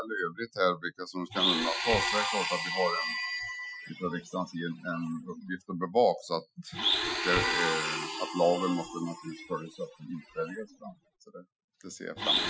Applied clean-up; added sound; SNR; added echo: classical method Wiener filter.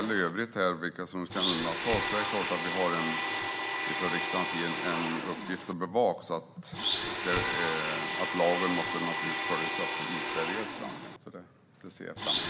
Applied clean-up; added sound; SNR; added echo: none; Domestic sounds, home sounds; 0 dB; none.